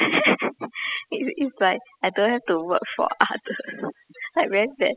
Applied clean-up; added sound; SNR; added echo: classical method spectral subtraction.